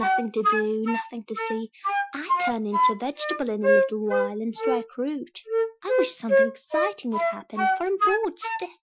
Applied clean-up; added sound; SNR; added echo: classical method Wiener filter.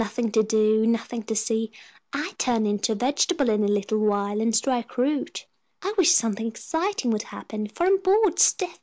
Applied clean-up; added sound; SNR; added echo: none; none; none; none.